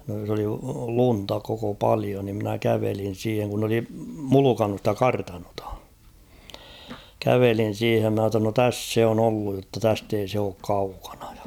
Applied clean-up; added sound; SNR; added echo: none; none; none; none.